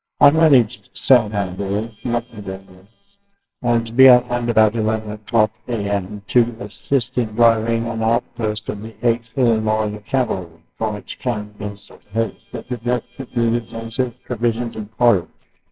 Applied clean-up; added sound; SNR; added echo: neural separator model SepFormer WHAMR!.